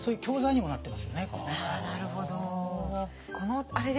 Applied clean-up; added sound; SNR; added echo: none; none; none; none.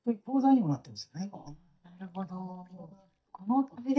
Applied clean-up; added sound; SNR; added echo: neural mask model DeepFilterNet 3.